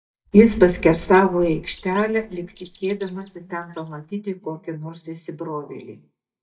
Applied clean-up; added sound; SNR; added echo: neural mask model DeepFilterNet 3.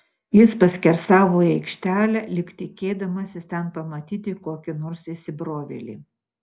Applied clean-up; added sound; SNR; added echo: none; none; none; none.